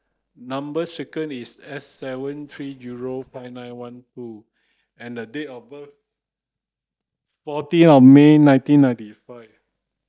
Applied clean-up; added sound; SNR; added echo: neural mask model DeepFilterNet 3.